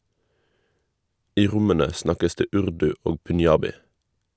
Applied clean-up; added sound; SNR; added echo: none; none; none; none.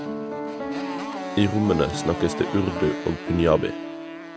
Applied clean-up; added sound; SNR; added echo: none; Piano + Motorcycle; 5 dB; none.